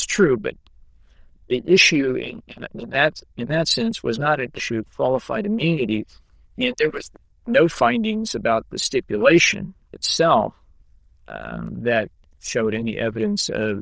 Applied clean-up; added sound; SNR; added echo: neural diffusion model UNIVERSE++.